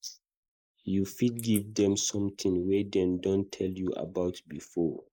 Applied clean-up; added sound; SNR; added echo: neural mask model Resemble Enhance denoiser.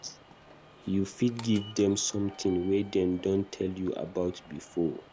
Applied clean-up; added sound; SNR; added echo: none; Walk, footsteps / Subway, metro, underground; 19 dB; none.